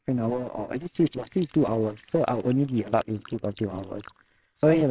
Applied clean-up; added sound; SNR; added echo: neural separator model SepFormer WHAMR!.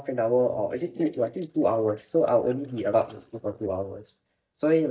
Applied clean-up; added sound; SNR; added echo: neural mask model DeepFilterNet 3.